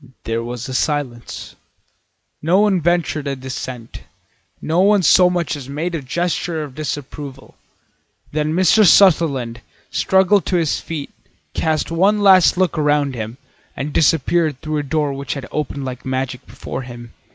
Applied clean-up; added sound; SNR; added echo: none; none; none; none.